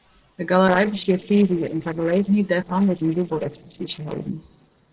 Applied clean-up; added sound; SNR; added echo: neural separator model SepFormer DNS4.